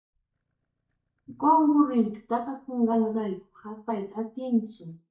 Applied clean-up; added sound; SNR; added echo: neural mask model DeepFilterNet 3.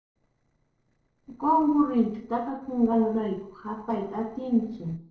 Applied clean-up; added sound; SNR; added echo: neural separator model SepFormer DNS4.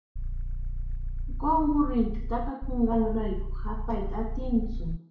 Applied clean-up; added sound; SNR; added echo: none; Idling / Car; 0 dB; reverberation time 0.6 s.